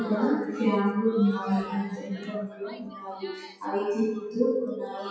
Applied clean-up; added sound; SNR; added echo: classical method WPE with log-MMSE.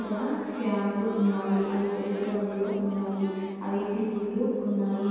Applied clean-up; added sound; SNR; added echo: none; Crowd; 18 dB; reverberation time 2.1 s.